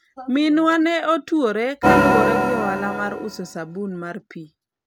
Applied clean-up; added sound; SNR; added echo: none; Organ; -2 dB; none.